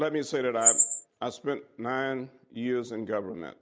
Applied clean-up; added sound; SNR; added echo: neural mask model Resemble Enhance denoiser.